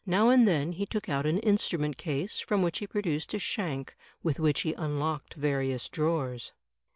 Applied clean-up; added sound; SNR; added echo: none; none; none; none.